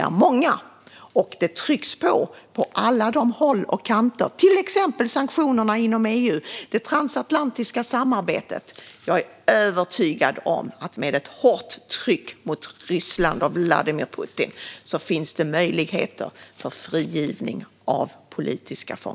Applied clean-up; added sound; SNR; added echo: none; Whoosh, swoosh, swish; 16 dB; none.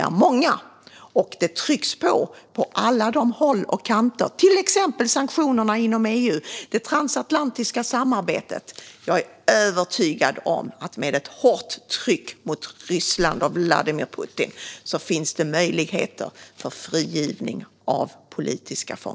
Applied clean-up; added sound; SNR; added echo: neural separator model SepFormer DNS4.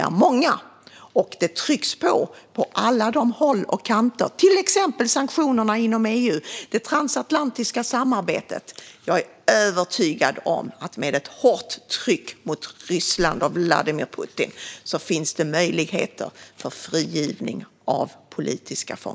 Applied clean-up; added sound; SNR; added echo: neural mask model Resemble Enhance denoiser.